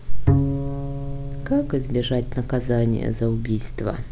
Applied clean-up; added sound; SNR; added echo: none; Bowed string instrument; 5 dB; none.